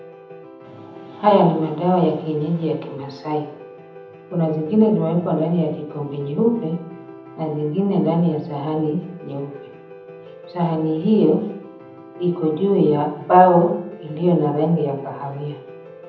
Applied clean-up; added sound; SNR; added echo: none; Piano; 19 dB; reverberation time 0.8 s.